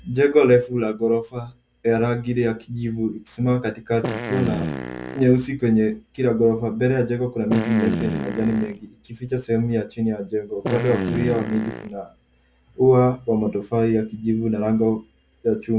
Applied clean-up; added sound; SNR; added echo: none; Fart; 6 dB; none.